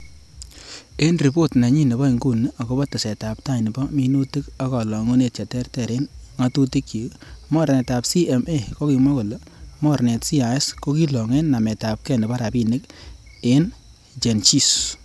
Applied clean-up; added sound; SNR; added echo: none; none; none; none.